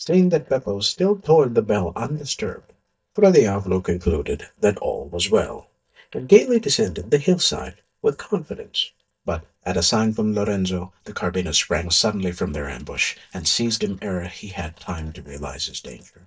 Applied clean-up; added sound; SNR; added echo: neural mask model DeepFilterNet 3.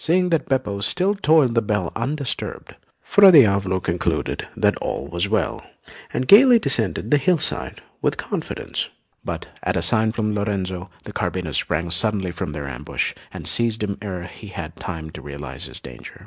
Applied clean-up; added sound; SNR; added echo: none; none; none; none.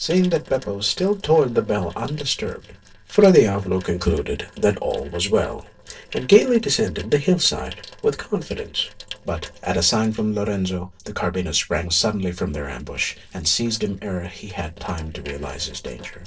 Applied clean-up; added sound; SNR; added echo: neural separator model SepFormer DNS4.